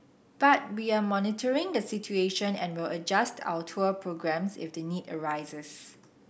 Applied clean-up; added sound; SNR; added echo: none; none; none; none.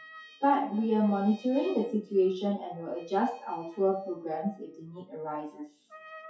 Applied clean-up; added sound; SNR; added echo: classical method WPE with log-MMSE.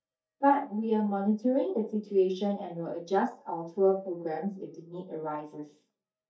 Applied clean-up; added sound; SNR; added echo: neural mask model DeepFilterNet 3.